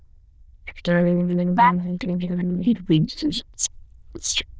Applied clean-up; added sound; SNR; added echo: neural diffusion model UNIVERSE++.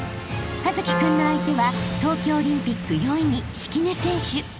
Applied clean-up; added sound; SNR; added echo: none; Wind instrument, woodwind instrument; 5 dB; none.